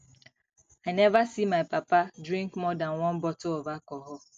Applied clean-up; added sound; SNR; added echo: none; none; none; none.